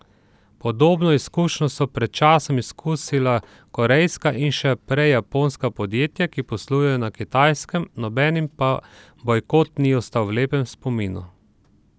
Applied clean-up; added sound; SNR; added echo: none; none; none; none.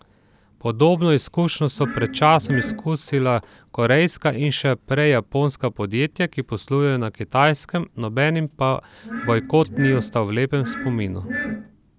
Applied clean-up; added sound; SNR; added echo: none; Glass; 9 dB; none.